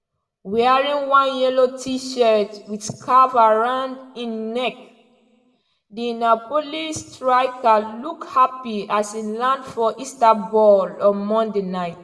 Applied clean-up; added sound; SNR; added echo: none; none; none; reverberation time 1.2 s.